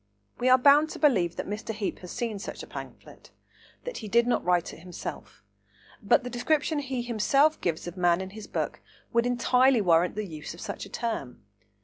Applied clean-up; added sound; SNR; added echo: none; none; none; none.